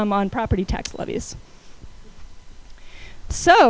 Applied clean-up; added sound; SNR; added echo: none; Traffic noise, roadway noise + Shatter; 16 dB; none.